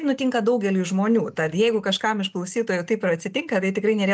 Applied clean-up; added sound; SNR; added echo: none; none; none; none.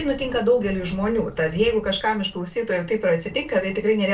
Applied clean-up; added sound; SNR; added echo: none; Rain / Thunderstorm; 18 dB; reverberation time 0.3 s.